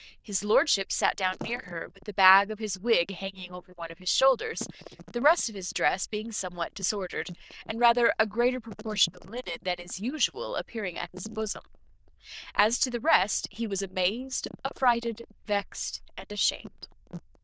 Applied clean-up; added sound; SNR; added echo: neural diffusion model UNIVERSE++.